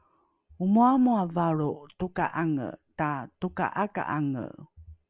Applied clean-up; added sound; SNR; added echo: none; none; none; none.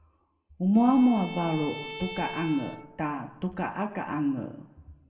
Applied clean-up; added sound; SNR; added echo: none; Bowed string instrument; 14 dB; reverberation time 1.0 s.